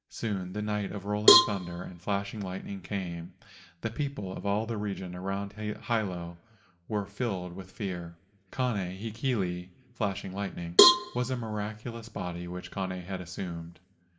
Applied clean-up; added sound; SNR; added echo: none; Cowbell; -5 dB; reverberation time 0.5 s.